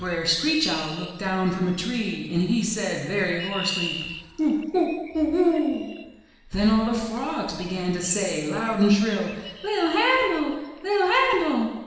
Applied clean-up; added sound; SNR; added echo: none; Chirp, tweet; 17 dB; reverberation time 1.1 s.